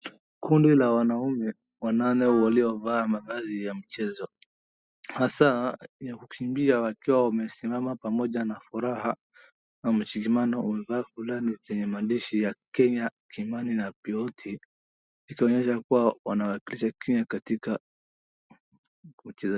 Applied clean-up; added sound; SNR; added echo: classical method spectral subtraction.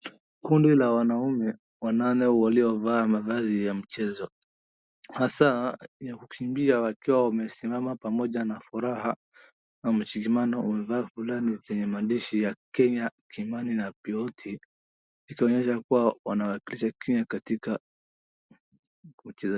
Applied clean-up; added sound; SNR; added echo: neural mask model Resemble Enhance denoiser.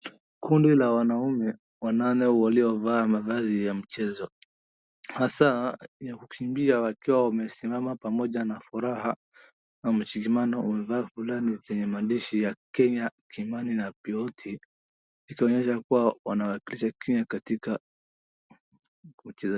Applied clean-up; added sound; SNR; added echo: none; none; none; none.